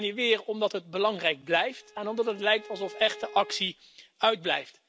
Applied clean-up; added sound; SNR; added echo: none; Bowed string instrument; 20 dB; none.